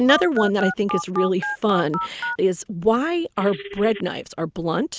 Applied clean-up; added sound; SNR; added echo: none; Telephone; 10 dB; none.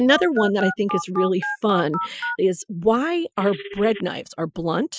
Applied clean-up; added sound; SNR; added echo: classical method Wiener filter.